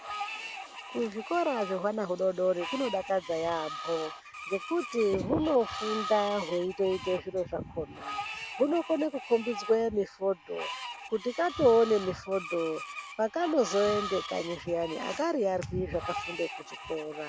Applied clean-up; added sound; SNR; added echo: none; Screech; 11 dB; none.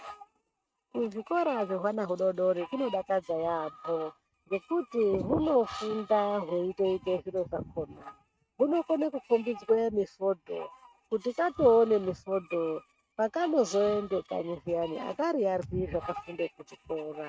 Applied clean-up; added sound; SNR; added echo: neural mask model RNNoise.